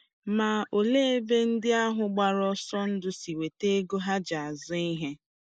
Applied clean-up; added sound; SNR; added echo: neural mask model Resemble Enhance denoiser.